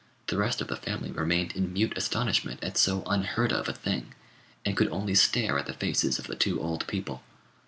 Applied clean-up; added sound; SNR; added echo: none; none; none; none.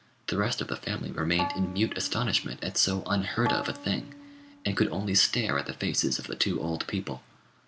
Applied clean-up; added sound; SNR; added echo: none; Bowed string instrument; 10 dB; none.